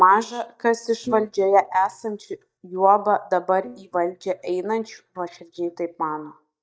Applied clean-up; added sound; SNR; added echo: neural mask model DeepFilterNet 3.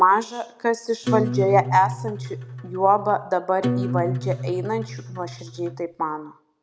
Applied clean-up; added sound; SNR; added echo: none; Acoustic guitar; 5 dB; none.